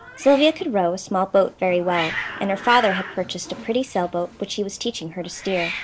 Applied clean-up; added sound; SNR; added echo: none; Hiss; 12 dB; none.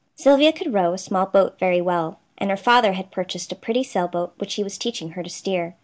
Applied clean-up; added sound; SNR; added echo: none; none; none; none.